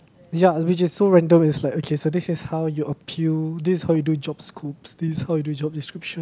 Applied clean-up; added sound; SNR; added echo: none; none; none; none.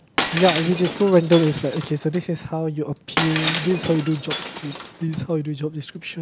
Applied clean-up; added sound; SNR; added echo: none; Shatter; 7 dB; none.